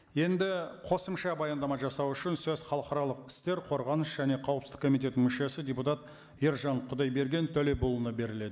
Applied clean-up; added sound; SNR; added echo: none; none; none; none.